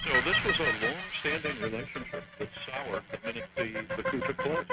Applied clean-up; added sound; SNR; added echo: neural mask model RNNoise.